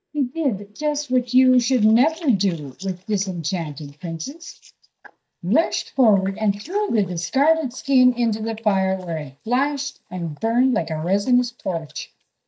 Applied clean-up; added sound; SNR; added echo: neural mask model DeepFilterNet 3.